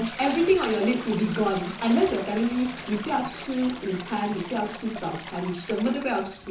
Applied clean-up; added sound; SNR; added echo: none; Toilet flush; 12 dB; reverberation time 0.6 s.